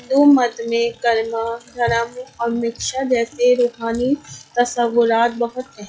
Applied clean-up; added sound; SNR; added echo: classical method log-MMSE.